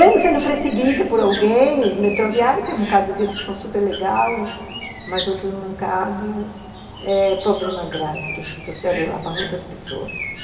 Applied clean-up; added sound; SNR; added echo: none; Bird; 13 dB; reverberation time 2.5 s.